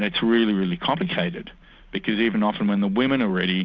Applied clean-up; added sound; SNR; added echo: none; none; none; none.